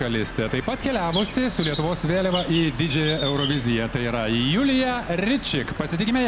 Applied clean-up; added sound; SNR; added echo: none; Bird; 10 dB; none.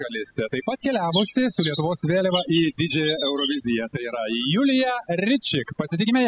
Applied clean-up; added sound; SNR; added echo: classical method spectral subtraction.